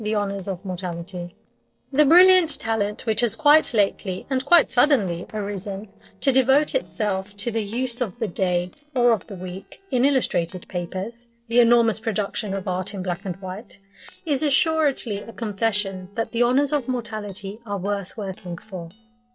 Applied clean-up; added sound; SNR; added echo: neural separator model SepFormer DNS4.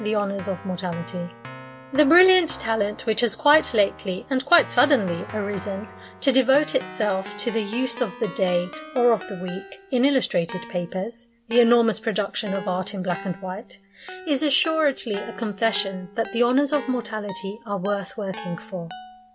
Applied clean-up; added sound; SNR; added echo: none; Keyboard (musical); 16 dB; none.